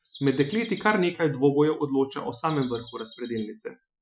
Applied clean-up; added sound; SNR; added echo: classical method Wiener filter.